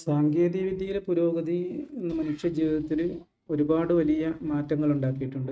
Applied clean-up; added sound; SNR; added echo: neural mask model RNNoise.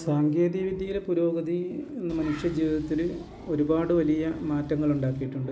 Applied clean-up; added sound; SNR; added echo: none; Engine; 19 dB; none.